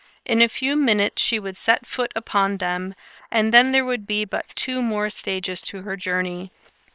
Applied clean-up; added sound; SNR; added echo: neural separator model SepFormer WHAM!.